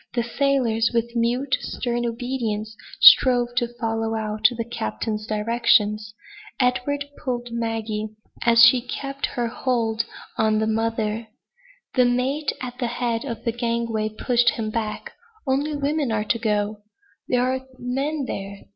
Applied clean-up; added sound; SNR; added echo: none; none; none; none.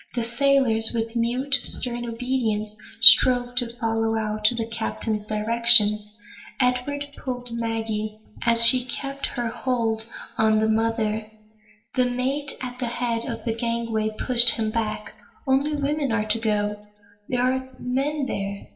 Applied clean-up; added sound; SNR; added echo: none; none; none; reverberation time 0.6 s.